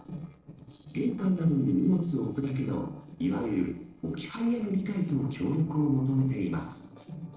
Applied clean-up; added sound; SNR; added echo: neural separator model SepFormer DNS4.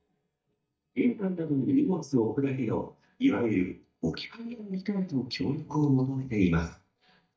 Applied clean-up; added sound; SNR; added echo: neural mask model DeepFilterNet 3.